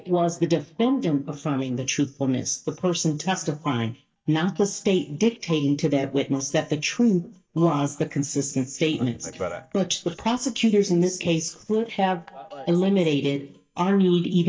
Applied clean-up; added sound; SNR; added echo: neural mask model DeepFilterNet 3.